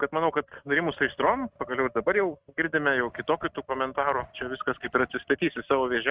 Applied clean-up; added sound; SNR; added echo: neural mask model RNNoise.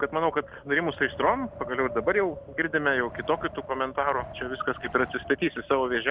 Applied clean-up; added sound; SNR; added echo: none; Wind; 15 dB; none.